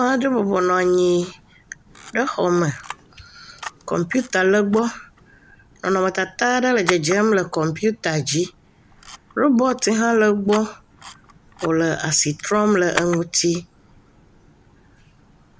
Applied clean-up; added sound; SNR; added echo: none; Camera; 17 dB; none.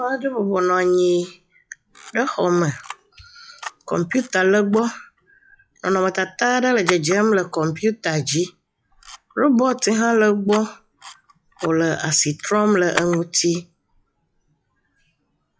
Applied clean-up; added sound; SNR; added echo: classical method log-MMSE.